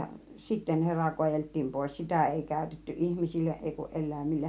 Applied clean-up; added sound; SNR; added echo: none; none; none; none.